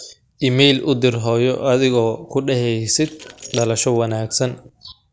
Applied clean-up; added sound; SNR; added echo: none; Keys jangling; 18 dB; none.